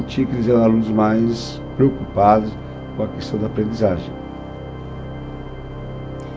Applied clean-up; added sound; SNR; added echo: none; Organ; 10 dB; none.